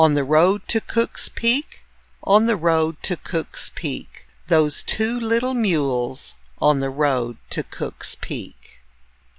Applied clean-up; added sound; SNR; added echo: none; none; none; none.